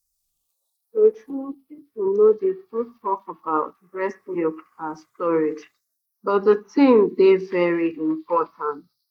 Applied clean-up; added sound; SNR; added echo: neural mask model Resemble Enhance denoiser.